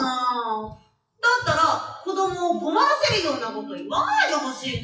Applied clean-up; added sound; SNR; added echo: classical method WPE with log-MMSE.